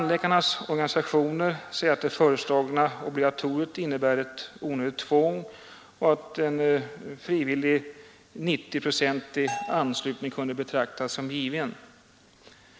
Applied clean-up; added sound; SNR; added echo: none; Bell; 13 dB; none.